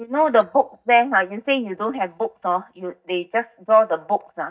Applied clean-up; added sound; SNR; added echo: neural mask model DeepFilterNet 3.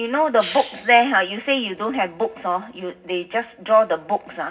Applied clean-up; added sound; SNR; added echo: none; Hiss; 17 dB; reverberation time 0.4 s.